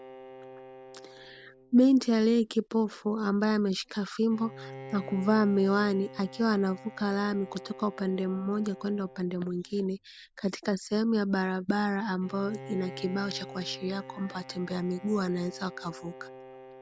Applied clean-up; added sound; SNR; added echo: none; Bowed string instrument; 18 dB; none.